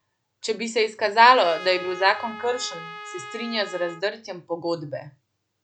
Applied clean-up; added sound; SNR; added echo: none; Trumpet; 14 dB; none.